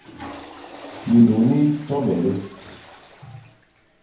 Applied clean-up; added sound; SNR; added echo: none; Toilet flush / Water; 18 dB; reverberation time 0.9 s.